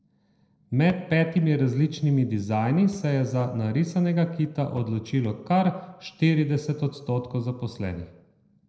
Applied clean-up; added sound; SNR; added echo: neural separator model SepFormer DNS4.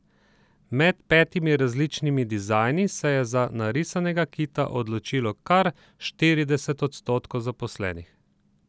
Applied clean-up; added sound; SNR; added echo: none; none; none; none.